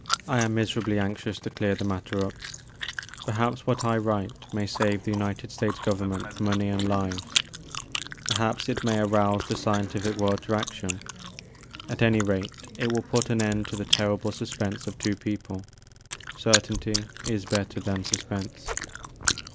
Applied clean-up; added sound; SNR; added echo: none; Chewing, mastication; 7 dB; none.